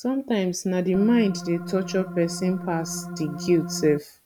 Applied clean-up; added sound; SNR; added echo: none; Organ; 10 dB; none.